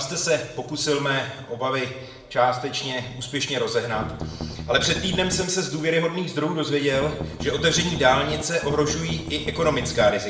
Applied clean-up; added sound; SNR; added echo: none; Strum; 8 dB; reverberation time 0.7 s.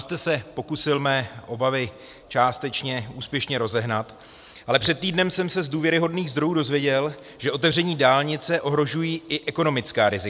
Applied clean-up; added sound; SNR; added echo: none; none; none; none.